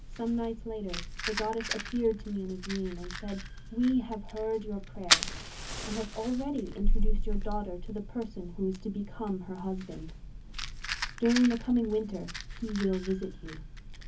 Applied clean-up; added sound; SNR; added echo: none; Fire; 0 dB; reverberation time 0.3 s.